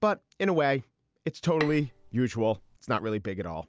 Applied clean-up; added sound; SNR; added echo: none; Bowed string instrument; 13 dB; none.